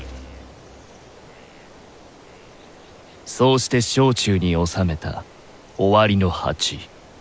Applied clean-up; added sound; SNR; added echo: none; none; none; none.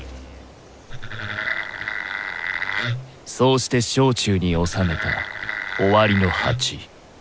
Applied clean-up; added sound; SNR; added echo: none; Wood; 4 dB; none.